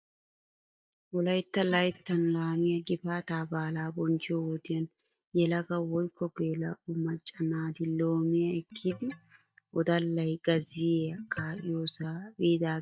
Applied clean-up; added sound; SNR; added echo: neural mask model DeepFilterNet 3.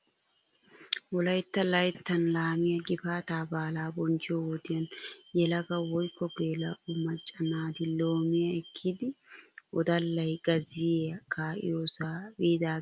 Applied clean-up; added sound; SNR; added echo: none; none; none; none.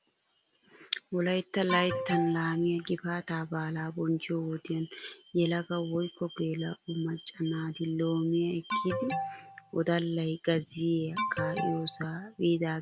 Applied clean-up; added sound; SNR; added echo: none; Alarm; 5 dB; none.